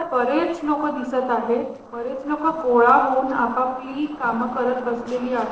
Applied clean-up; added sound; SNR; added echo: neural separator model SepFormer DNS4.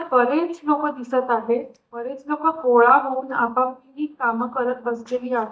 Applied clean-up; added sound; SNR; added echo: neural mask model DeepFilterNet 3.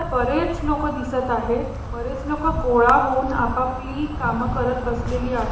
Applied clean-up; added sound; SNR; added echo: none; Insect; 6 dB; reverberation time 0.9 s.